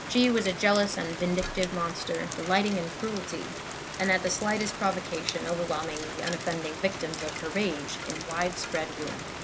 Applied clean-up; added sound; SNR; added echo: none; Rain; 7 dB; none.